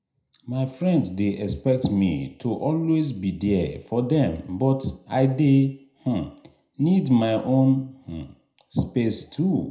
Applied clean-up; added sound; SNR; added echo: none; none; none; reverberation time 0.5 s.